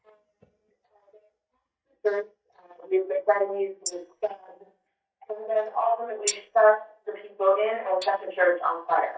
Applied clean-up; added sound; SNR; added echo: neural mask model DeepFilterNet 3.